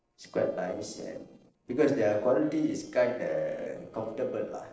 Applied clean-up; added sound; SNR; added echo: neural separator model SepFormer DNS4.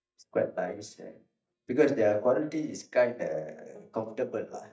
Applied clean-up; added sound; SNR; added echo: neural mask model DeepFilterNet 3.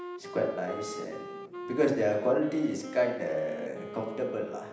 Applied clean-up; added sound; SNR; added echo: none; Wind instrument, woodwind instrument; 11 dB; reverberation time 0.9 s.